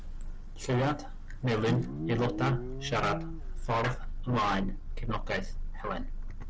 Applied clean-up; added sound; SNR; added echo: none; Guitar; 9 dB; none.